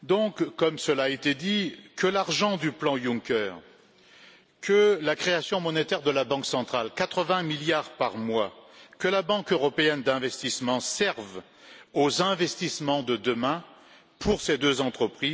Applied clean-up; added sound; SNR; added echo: none; none; none; none.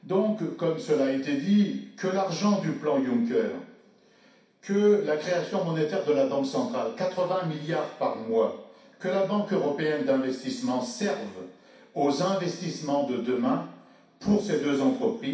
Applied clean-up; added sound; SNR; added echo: none; none; none; reverberation time 0.6 s.